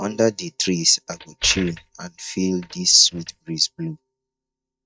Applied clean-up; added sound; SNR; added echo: neural mask model DeepFilterNet 3.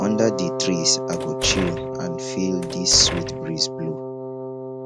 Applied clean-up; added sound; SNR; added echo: none; Wind instrument, woodwind instrument + Door; 4 dB; none.